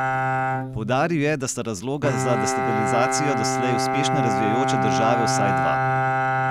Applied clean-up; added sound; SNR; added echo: none; Bowed string instrument; -3 dB; none.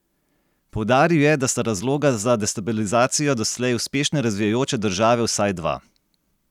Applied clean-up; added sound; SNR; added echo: none; none; none; none.